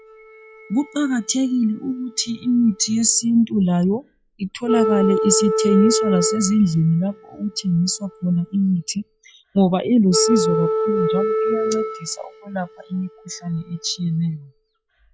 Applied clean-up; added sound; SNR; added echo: classical method log-MMSE.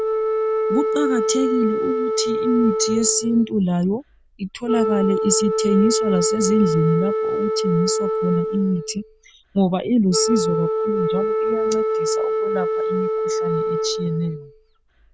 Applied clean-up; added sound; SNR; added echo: none; Wind instrument, woodwind instrument; 0 dB; none.